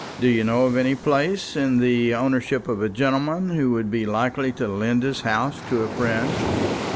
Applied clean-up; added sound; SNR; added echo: none; Waves, surf; 10 dB; none.